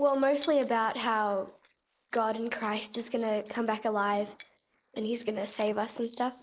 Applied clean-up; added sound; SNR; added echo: neural mask model Resemble Enhance denoiser.